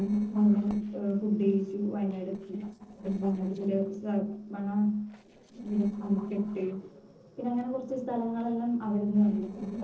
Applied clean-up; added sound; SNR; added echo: neural separator model SepFormer DNS4.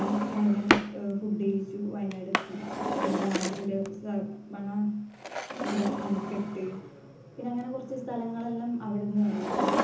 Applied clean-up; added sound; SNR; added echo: none; Drawer open or close; 2 dB; reverberation time 0.7 s.